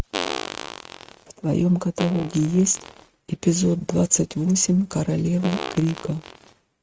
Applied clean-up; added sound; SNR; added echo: neural mask model RNNoise.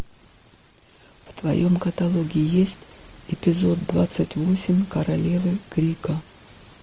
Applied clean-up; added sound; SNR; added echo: none; none; none; none.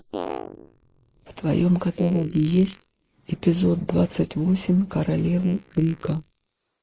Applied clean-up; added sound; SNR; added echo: neural mask model Resemble Enhance denoiser.